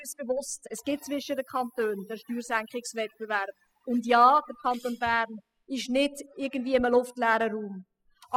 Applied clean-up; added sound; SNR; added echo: classical method spectral subtraction.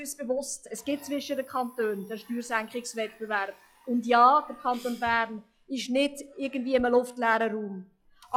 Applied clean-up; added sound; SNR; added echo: classical method log-MMSE.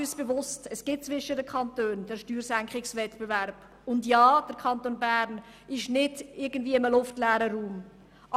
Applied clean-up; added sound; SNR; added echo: none; none; none; none.